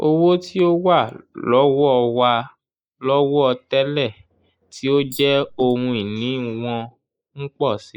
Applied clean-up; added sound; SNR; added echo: neural mask model Resemble Enhance denoiser.